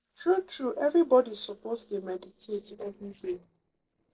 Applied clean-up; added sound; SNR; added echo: neural separator model SepFormer DNS4.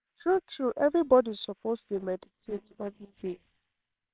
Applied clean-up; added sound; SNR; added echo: neural separator model SepFormer WHAMR!.